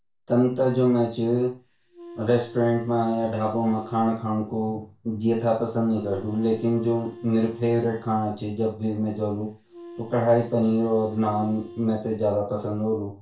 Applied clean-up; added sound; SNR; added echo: none; Wind instrument, woodwind instrument; 19 dB; reverberation time 0.3 s.